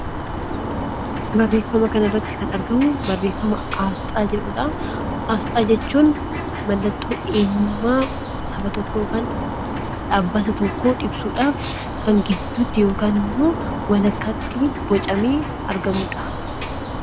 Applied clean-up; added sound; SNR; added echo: none; Bird; 5 dB; none.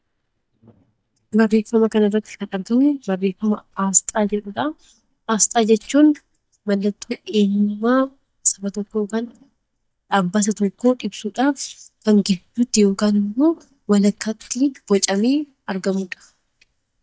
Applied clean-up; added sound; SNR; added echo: neural mask model DeepFilterNet 3.